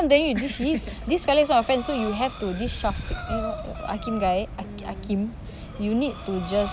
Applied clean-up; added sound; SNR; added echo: none; Breathing; 15 dB; none.